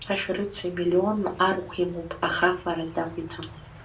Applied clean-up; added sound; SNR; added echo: none; Insect; 19 dB; reverberation time 0.2 s.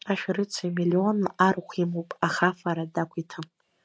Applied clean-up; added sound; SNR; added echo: none; none; none; none.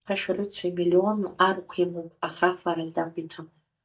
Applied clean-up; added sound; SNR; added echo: neural mask model DeepFilterNet 3.